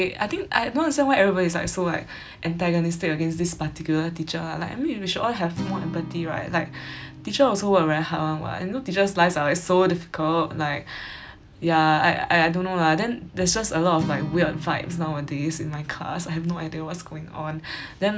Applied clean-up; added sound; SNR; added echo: none; Acoustic guitar; 17 dB; none.